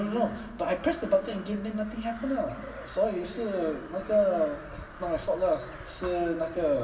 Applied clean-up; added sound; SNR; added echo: none; Crow; 17 dB; reverberation time 2.1 s.